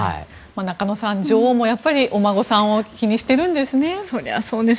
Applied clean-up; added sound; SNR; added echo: none; none; none; none.